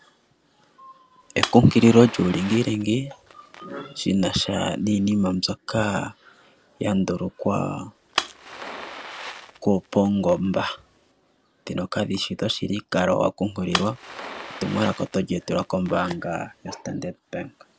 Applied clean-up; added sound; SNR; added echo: none; Fire; 12 dB; none.